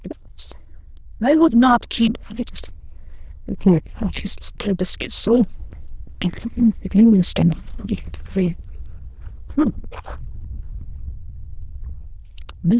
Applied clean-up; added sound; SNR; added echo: neural diffusion model UNIVERSE++.